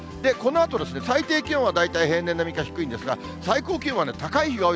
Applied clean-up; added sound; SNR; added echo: none; none; none; none.